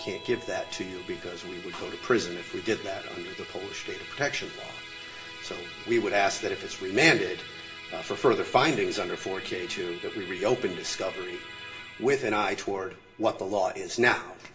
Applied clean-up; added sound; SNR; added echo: none; Musical instrument; 13 dB; reverberation time 0.4 s.